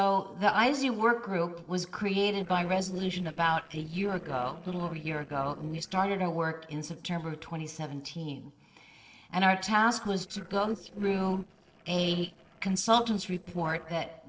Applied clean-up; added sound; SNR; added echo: neural separator model SepFormer DNS4.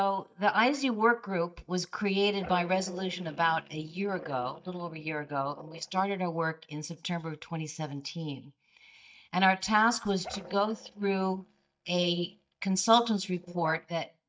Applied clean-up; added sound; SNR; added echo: neural mask model DeepFilterNet 3.